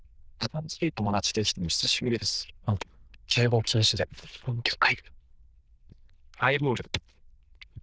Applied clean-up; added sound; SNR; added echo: neural diffusion model UNIVERSE++.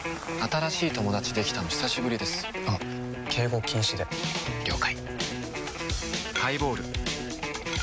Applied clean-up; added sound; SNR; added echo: none; Wind instrument, woodwind instrument; 18 dB; none.